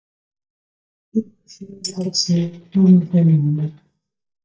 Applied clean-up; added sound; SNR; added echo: neural mask model DeepFilterNet 3.